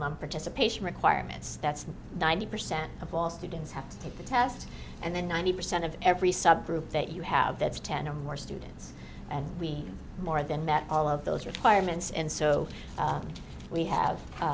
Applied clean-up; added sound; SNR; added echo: none; none; none; none.